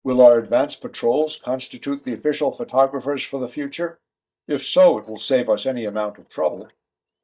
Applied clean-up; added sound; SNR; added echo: neural mask model DeepFilterNet 3.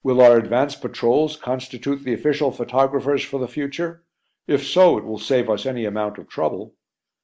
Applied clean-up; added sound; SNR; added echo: none; none; none; none.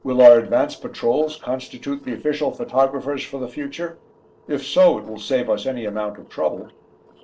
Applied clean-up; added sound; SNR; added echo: neural separator model SepFormer DNS4.